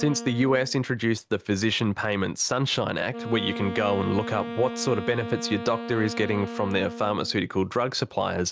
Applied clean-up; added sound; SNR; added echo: none; Wind instrument, woodwind instrument; 11 dB; none.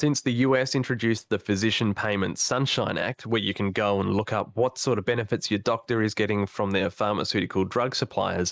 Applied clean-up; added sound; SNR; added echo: neural mask model Resemble Enhance denoiser.